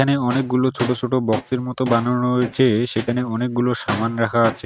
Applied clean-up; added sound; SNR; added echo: neural mask model RNNoise.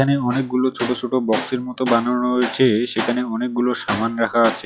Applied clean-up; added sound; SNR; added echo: classical method log-MMSE.